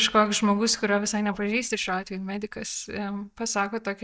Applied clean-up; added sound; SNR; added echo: neural mask model DeepFilterNet 3.